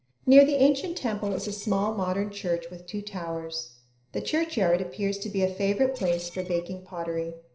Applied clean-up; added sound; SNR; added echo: neural separator model SepFormer DNS4.